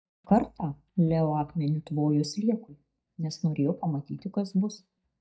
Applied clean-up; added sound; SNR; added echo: neural mask model DeepFilterNet 3.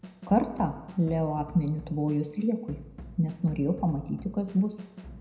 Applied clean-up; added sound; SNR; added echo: none; Drum / Drum kit; 16 dB; reverberation time 0.7 s.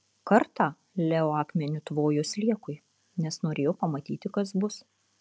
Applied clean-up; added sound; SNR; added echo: none; none; none; none.